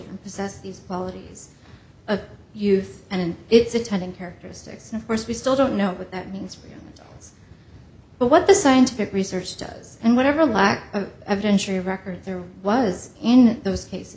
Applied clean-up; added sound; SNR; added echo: none; none; none; none.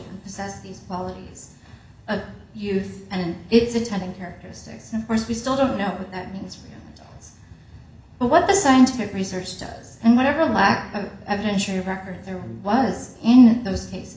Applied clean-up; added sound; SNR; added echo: none; Brass instrument; 18 dB; reverberation time 0.8 s.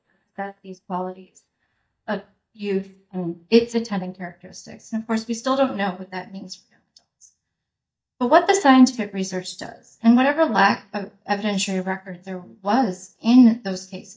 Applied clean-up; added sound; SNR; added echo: neural mask model DeepFilterNet 3.